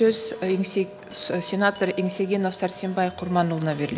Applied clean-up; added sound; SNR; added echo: none; Wind chime; 17 dB; none.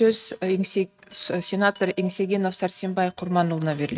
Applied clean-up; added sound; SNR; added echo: neural mask model RNNoise.